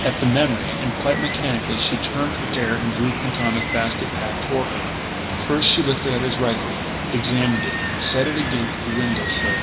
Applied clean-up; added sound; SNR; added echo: none; Water; 2 dB; reverberation time 0.7 s.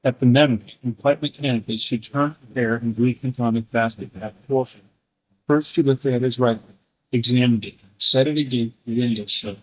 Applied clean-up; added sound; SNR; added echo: neural mask model DeepFilterNet 3.